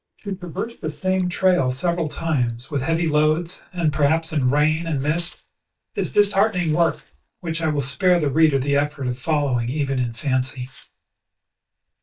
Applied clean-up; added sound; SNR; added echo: neural mask model DeepFilterNet 3.